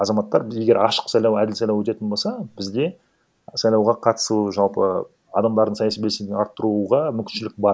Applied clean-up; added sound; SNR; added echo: none; none; none; none.